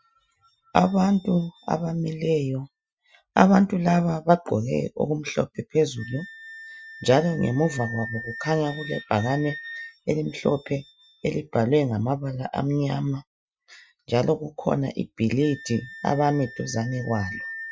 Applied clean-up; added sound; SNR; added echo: classical method Wiener filter.